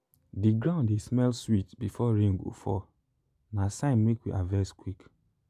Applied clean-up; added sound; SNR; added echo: none; none; none; none.